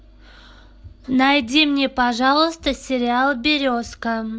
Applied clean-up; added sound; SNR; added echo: none; none; none; none.